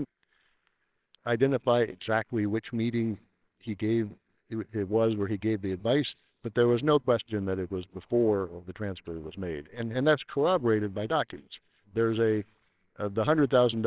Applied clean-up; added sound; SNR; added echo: neural separator model SepFormer WHAMR!.